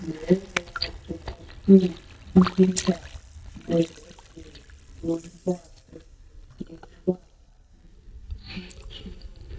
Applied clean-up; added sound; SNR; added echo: neural mask model DeepFilterNet 3.